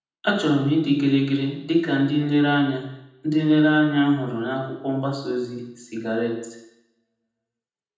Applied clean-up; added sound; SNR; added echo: none; none; none; reverberation time 0.8 s.